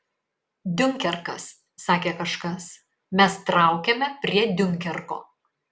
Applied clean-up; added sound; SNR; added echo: none; none; none; none.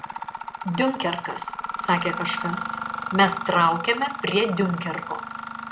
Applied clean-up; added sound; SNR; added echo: none; Mechanisms; 6 dB; none.